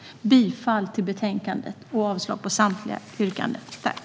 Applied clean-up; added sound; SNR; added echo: none; none; none; none.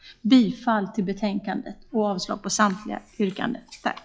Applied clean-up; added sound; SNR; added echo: classical method log-MMSE.